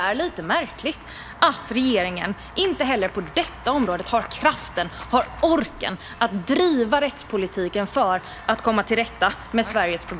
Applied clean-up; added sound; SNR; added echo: none; Walk, footsteps / Run / Bell; 17 dB; none.